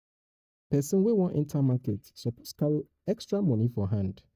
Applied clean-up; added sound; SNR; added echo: neural mask model DeepFilterNet 3.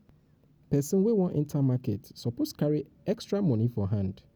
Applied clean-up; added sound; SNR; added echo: none; none; none; none.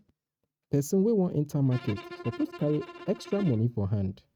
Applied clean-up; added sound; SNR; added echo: neural mask model RNNoise.